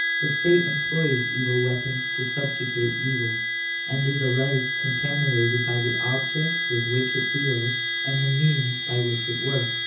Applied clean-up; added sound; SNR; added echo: none; Harmonica; -1 dB; reverberation time 0.6 s.